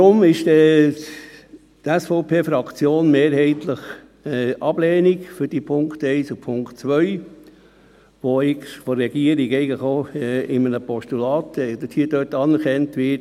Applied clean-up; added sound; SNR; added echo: none; none; none; none.